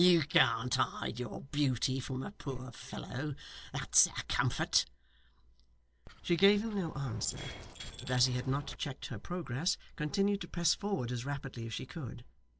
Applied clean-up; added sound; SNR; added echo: neural separator model SepFormer DNS4.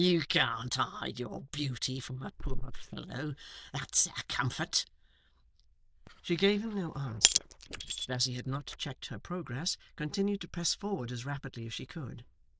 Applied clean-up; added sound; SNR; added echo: neural diffusion model UNIVERSE++.